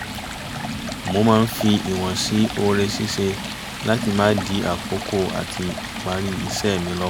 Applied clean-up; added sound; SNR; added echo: none; Stream; 7 dB; none.